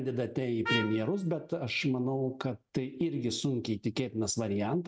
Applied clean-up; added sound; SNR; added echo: none; Trumpet; 6 dB; none.